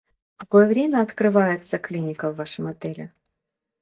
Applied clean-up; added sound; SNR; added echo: neural mask model DeepFilterNet 3.